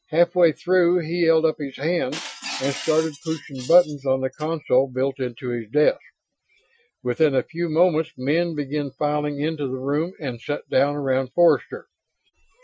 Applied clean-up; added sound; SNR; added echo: classical method Wiener filter.